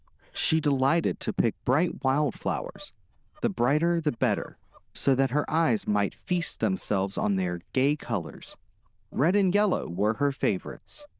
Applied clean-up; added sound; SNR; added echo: neural diffusion model UNIVERSE++.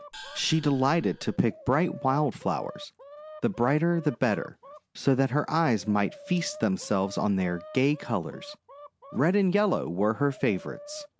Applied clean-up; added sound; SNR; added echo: none; Chicken, rooster + Gong; 20 dB; none.